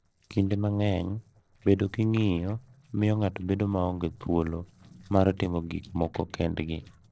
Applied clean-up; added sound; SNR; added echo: neural separator model SepFormer DNS4.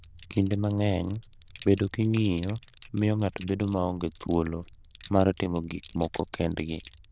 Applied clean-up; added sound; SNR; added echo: neural diffusion model UNIVERSE++.